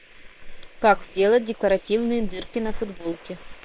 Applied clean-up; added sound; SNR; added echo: neural separator model SepFormer WHAM!.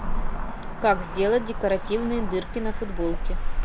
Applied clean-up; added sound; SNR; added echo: none; Cricket / Motor vehicle (road); -1 dB; none.